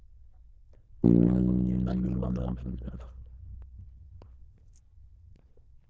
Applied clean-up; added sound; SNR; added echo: neural diffusion model UNIVERSE++.